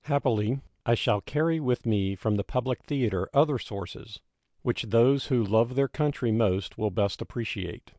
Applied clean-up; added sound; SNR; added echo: none; none; none; none.